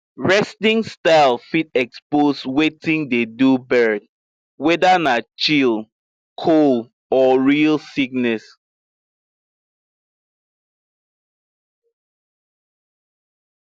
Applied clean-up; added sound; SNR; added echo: none; none; none; none.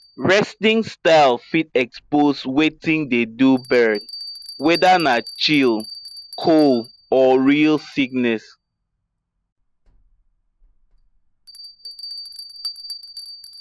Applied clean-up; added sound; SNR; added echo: none; Bell; 18 dB; none.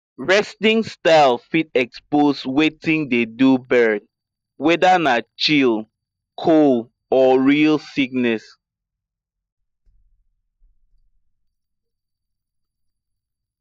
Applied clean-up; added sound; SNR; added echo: neural mask model DeepFilterNet 3.